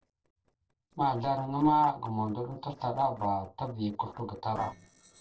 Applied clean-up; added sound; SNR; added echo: neural separator model SepFormer DNS4.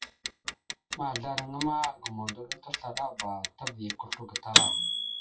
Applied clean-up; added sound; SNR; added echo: classical method WPE with log-MMSE.